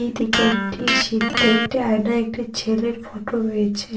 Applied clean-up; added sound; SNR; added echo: none; Electric guitar; 2 dB; reverberation time 0.3 s.